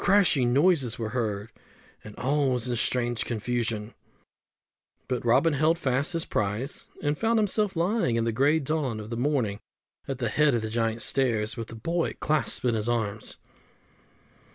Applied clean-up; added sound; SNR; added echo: none; none; none; none.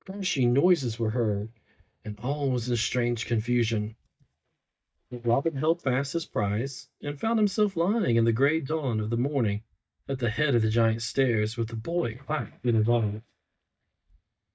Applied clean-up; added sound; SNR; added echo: neural mask model DeepFilterNet 3.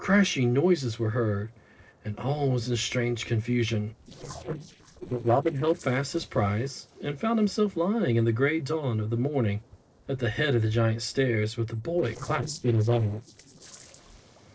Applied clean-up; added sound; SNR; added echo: neural separator model SepFormer DNS4.